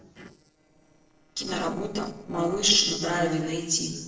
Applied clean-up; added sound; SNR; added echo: neural separator model SepFormer DNS4.